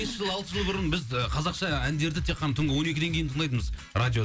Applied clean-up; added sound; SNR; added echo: none; none; none; none.